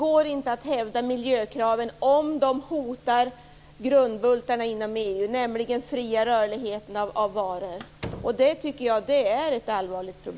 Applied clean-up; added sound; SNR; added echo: none; Slam; 15 dB; none.